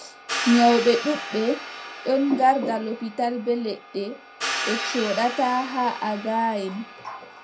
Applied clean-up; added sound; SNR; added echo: none; Hi-hat; 9 dB; reverberation time 0.2 s.